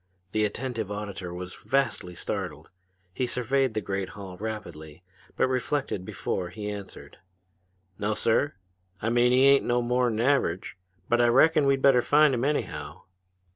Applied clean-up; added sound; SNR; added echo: none; none; none; none.